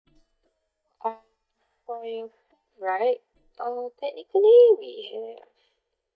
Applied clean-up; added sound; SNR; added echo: neural mask model DeepFilterNet 3.